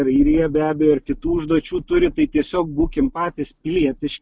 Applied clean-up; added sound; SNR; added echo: none; none; none; none.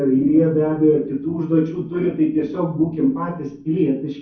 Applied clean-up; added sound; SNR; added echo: none; none; none; reverberation time 0.6 s.